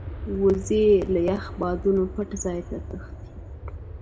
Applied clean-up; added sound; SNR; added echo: none; Aircraft; 11 dB; reverberation time 0.8 s.